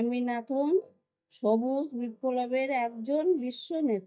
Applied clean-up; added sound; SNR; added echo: neural mask model DeepFilterNet 3.